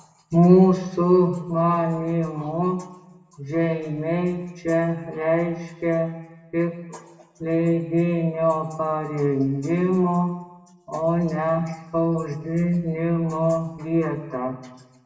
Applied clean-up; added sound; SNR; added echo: none; none; none; reverberation time 1.0 s.